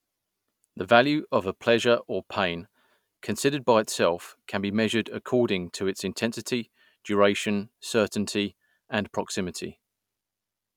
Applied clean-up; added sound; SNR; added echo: none; none; none; none.